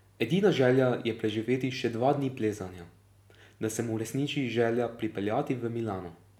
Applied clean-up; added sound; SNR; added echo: none; none; none; none.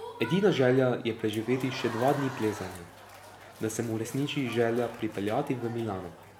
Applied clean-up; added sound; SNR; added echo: none; Applause / Crowd; 15 dB; none.